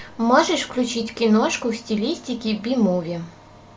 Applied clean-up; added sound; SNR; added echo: none; none; none; none.